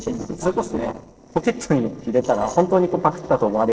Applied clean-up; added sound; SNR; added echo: neural separator model SepFormer DNS4.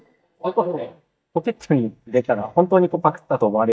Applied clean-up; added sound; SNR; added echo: neural mask model DeepFilterNet 3.